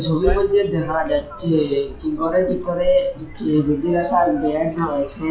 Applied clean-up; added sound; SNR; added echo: classical method WPE with log-MMSE.